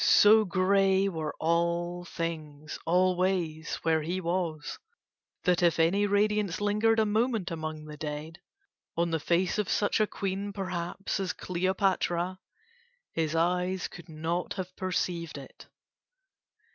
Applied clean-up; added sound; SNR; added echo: none; none; none; none.